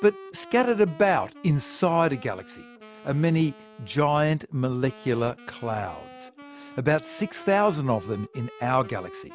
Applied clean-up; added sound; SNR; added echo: none; Wind instrument, woodwind instrument; 19 dB; none.